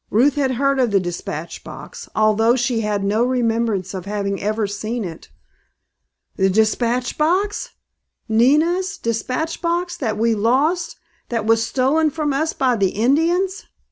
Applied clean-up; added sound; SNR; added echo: none; none; none; none.